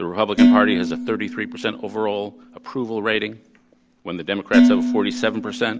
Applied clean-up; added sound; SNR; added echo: none; Dishes, pots, and pans; -2 dB; none.